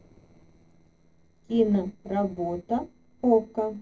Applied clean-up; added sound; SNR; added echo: neural separator model SepFormer DNS4.